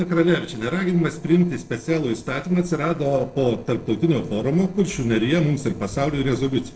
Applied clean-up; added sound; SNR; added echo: neural separator model SepFormer DNS4.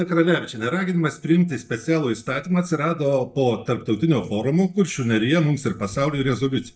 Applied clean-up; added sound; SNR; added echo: neural mask model DeepFilterNet 3.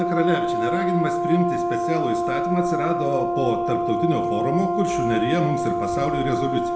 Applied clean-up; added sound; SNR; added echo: none; Brass instrument; -1 dB; reverberation time 0.8 s.